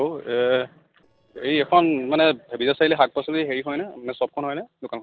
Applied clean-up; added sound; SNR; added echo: neural separator model SepFormer DNS4.